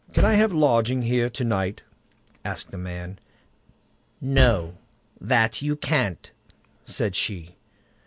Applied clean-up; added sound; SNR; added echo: none; Bass drum; 1 dB; none.